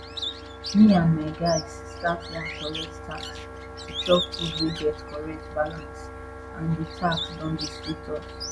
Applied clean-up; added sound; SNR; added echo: none; Bird; 11 dB; none.